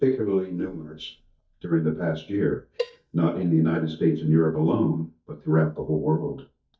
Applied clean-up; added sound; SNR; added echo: neural mask model DeepFilterNet 3.